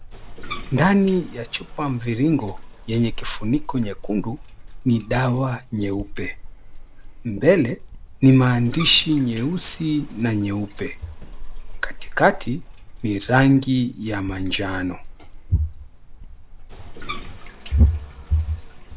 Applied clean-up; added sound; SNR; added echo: none; Bathtub (filling or washing); 11 dB; none.